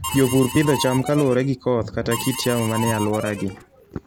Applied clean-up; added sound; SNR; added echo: none; Harmonica; 9 dB; none.